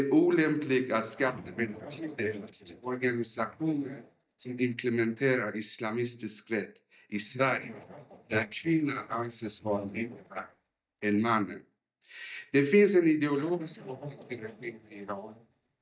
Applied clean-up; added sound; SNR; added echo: neural mask model DeepFilterNet 3.